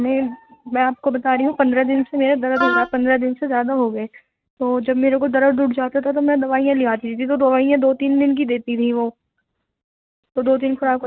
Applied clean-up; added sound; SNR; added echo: neural mask model RNNoise.